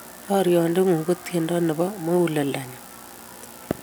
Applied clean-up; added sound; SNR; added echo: none; none; none; none.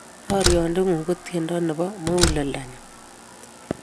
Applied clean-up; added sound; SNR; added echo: none; Slam; 3 dB; none.